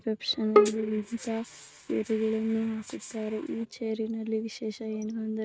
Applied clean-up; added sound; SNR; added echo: neural mask model RNNoise.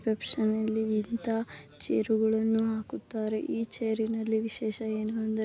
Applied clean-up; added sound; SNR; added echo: none; none; none; none.